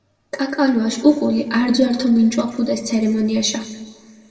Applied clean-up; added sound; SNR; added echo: none; none; none; reverberation time 1.7 s.